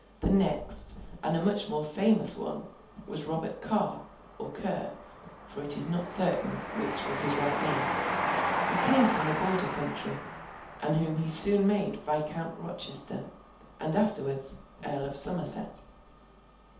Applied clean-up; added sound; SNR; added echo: none; Train; 6 dB; reverberation time 0.6 s.